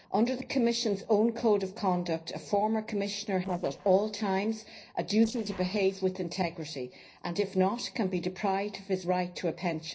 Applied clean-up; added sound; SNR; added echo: neural separator model SepFormer DNS4.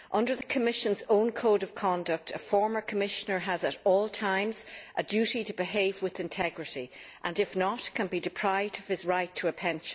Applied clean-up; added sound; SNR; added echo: none; none; none; none.